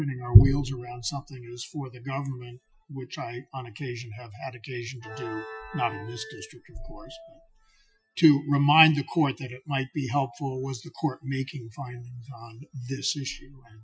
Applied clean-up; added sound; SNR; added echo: classical method Wiener filter.